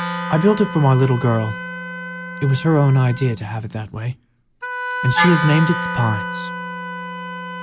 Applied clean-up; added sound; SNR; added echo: none; Wind instrument, woodwind instrument + Wind instrument, woodwind instrument; 7 dB; none.